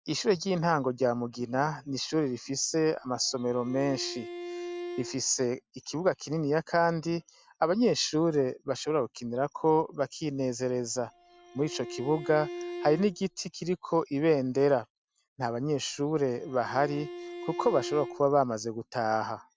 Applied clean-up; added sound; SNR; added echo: none; Bowed string instrument; 12 dB; none.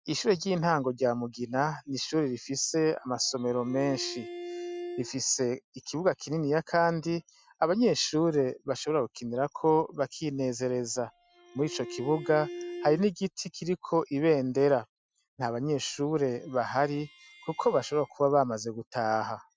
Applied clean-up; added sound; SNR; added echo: classical method Wiener filter.